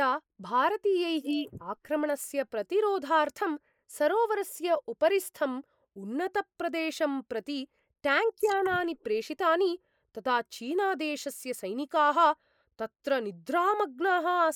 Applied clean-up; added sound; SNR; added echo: neural mask model Resemble Enhance denoiser.